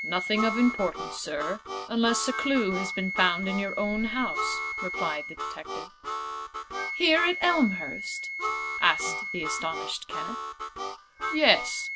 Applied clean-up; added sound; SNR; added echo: none; Wind instrument, woodwind instrument + Harmonica; 4 dB; none.